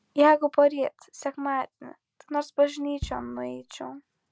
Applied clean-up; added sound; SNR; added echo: none; Bass drum; 13 dB; none.